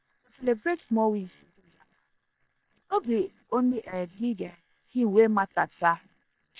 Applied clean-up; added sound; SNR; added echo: neural separator model SepFormer WHAM!.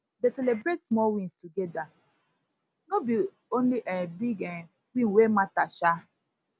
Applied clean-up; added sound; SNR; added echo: none; none; none; none.